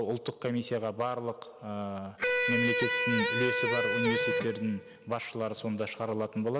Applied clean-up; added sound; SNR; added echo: none; Electric guitar; -3 dB; none.